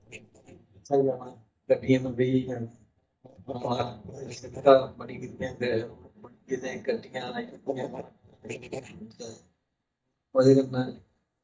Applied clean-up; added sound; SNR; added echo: neural mask model DeepFilterNet 3.